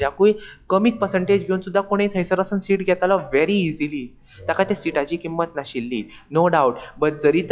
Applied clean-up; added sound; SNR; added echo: classical method log-MMSE.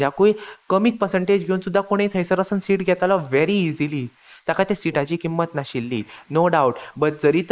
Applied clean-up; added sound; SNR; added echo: neural mask model Resemble Enhance denoiser.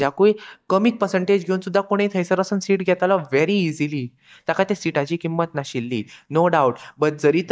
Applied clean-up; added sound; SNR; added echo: neural mask model DeepFilterNet 3.